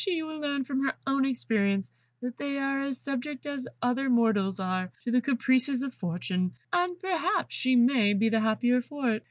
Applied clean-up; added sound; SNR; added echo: none; none; none; none.